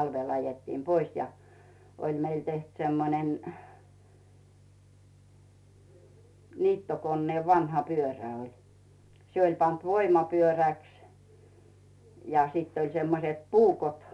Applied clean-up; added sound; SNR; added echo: none; none; none; none.